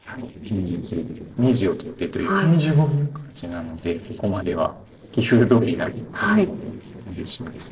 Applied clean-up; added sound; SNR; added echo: neural separator model SepFormer DNS4.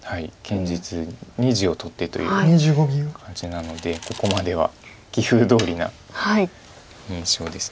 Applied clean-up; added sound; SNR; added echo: none; none; none; none.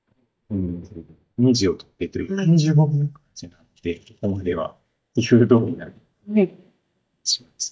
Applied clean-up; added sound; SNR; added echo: neural mask model DeepFilterNet 3.